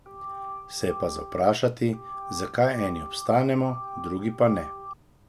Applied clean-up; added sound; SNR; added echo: none; Organ; 11 dB; none.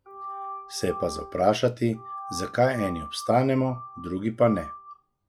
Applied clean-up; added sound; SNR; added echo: classical method log-MMSE.